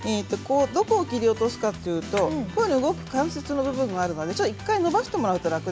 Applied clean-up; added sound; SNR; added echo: none; none; none; none.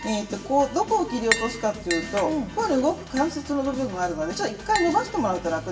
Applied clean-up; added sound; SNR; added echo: none; Tap; 11 dB; reverberation time 0.6 s.